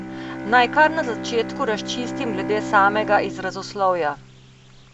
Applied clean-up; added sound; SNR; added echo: none; Bowed string instrument; 9 dB; none.